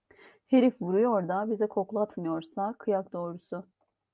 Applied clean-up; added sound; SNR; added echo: none; none; none; none.